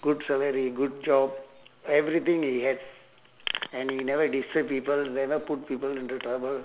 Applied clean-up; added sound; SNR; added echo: none; none; none; none.